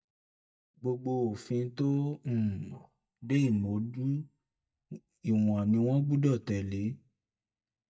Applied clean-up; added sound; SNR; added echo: neural mask model DeepFilterNet 3.